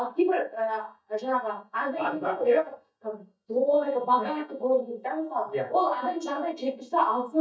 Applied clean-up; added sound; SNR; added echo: neural mask model DeepFilterNet 3.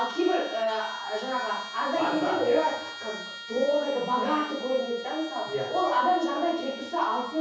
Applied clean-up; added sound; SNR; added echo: none; Trumpet; 13 dB; reverberation time 0.6 s.